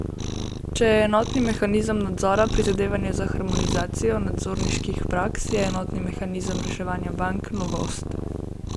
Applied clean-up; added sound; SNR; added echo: none; Cat; 3 dB; none.